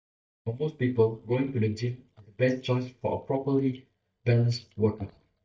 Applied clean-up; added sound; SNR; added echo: neural mask model DeepFilterNet 3.